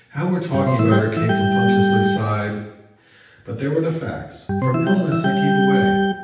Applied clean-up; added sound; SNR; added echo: none; Organ; -2 dB; reverberation time 0.9 s.